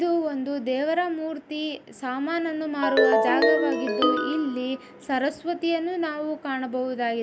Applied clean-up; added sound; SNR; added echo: none; Ringtone; -3 dB; none.